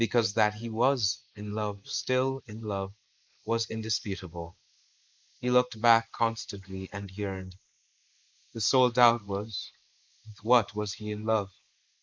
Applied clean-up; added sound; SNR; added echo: neural mask model Resemble Enhance denoiser.